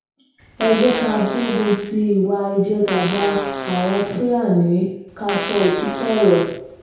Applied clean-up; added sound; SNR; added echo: none; Fart; 9 dB; reverberation time 0.8 s.